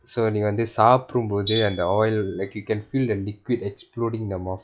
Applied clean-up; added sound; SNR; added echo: classical method log-MMSE.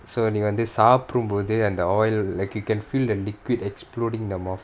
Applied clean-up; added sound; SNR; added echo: none; none; none; none.